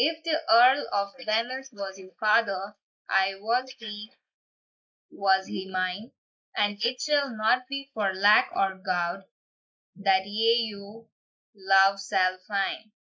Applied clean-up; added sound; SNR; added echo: neural mask model Resemble Enhance denoiser.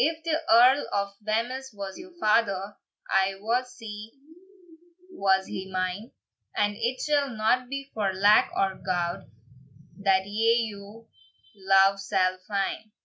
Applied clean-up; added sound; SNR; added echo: none; none; none; none.